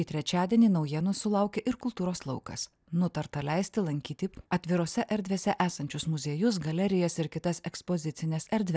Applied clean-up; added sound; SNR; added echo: none; none; none; none.